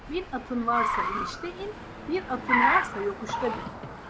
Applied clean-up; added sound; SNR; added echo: none; Car; -1 dB; none.